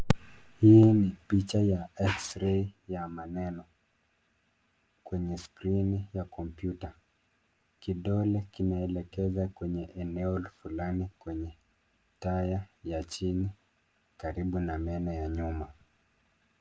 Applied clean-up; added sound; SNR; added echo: none; none; none; none.